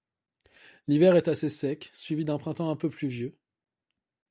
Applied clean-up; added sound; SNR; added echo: none; none; none; none.